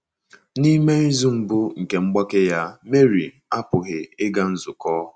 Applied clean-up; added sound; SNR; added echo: none; none; none; none.